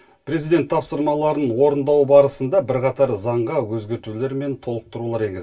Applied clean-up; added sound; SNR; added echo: none; none; none; reverberation time 0.1 s.